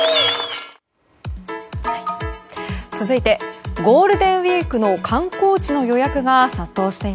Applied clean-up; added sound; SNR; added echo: none; none; none; none.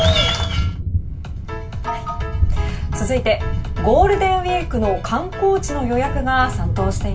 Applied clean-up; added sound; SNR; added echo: none; Thunder; 1 dB; reverberation time 0.2 s.